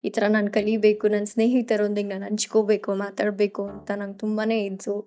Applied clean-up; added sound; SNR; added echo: neural mask model DeepFilterNet 3.